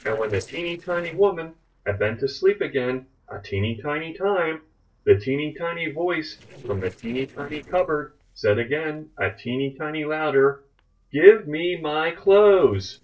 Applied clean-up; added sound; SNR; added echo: neural separator model SepFormer DNS4.